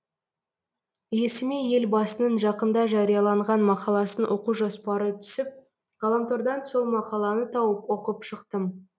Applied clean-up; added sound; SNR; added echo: none; none; none; none.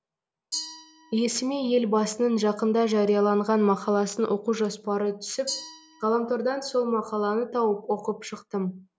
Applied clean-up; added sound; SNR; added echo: none; Glass; 19 dB; none.